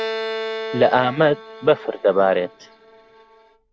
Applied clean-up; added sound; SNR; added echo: none; Bowed string instrument; 10 dB; none.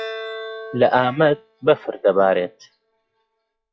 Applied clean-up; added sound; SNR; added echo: classical method log-MMSE.